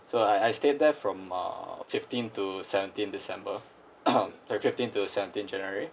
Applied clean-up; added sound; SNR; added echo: none; none; none; none.